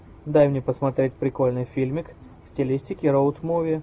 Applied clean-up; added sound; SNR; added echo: none; none; none; none.